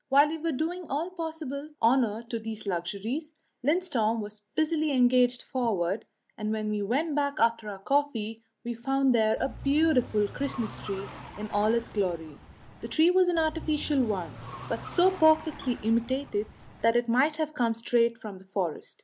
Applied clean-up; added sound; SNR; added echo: none; Car; 15 dB; none.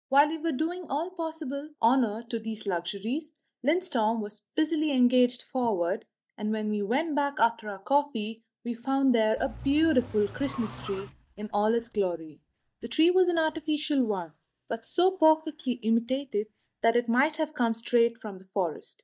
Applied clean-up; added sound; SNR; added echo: neural mask model DeepFilterNet 3.